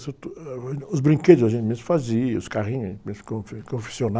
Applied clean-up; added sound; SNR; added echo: none; none; none; none.